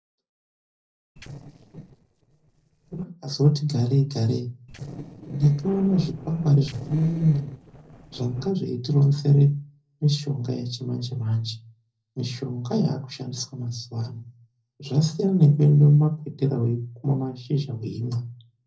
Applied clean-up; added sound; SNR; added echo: neural separator model SepFormer DNS4.